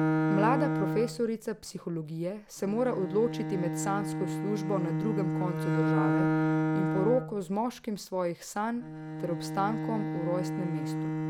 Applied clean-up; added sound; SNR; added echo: none; Bowed string instrument; -1 dB; none.